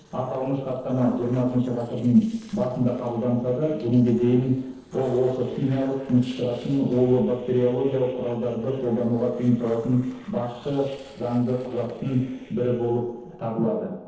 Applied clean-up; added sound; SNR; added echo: neural separator model SepFormer DNS4.